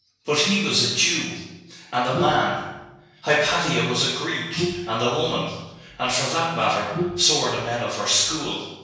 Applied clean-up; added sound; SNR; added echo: neural separator model SepFormer DNS4.